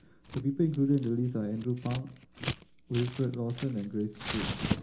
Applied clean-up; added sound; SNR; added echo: none; Scissors; 8 dB; reverberation time 0.4 s.